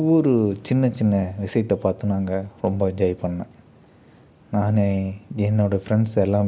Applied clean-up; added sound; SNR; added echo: none; none; none; none.